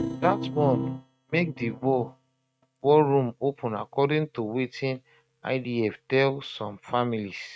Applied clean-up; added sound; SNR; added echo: neural mask model RNNoise.